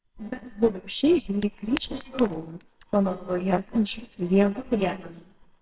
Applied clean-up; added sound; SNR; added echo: neural separator model SepFormer WHAMR!.